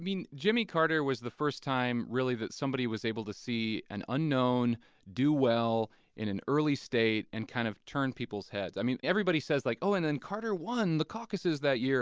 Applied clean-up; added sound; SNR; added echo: none; none; none; none.